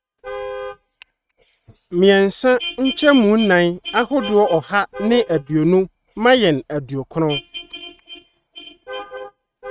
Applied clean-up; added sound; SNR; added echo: neural mask model RNNoise.